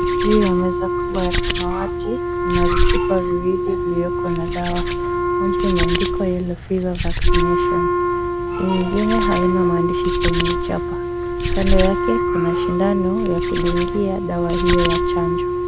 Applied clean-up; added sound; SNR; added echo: none; Hands + Wind instrument, woodwind instrument; -4 dB; none.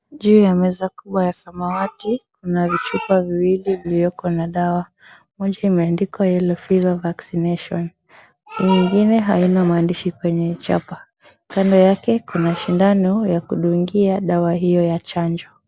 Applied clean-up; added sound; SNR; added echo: none; none; none; none.